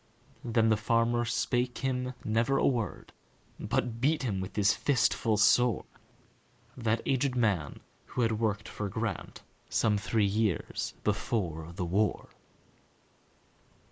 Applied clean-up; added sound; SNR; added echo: neural mask model Resemble Enhance denoiser.